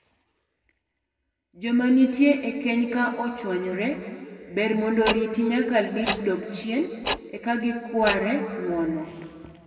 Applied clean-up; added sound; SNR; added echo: none; Tick-tock; 8 dB; reverberation time 2.1 s.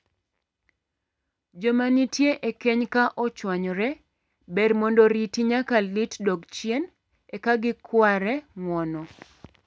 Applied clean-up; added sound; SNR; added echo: none; none; none; none.